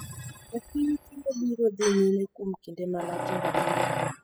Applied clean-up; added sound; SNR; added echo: classical method spectral subtraction.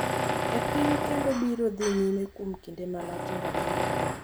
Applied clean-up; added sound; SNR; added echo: none; Tools; 0 dB; none.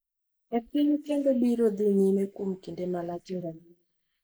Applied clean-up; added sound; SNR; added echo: neural mask model Resemble Enhance denoiser.